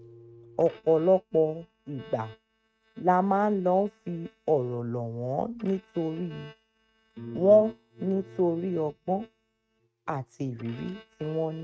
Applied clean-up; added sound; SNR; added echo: neural mask model RNNoise.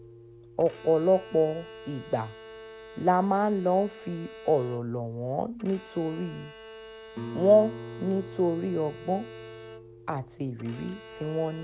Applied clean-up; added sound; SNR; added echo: none; Guitar + Bowed string instrument; 15 dB; none.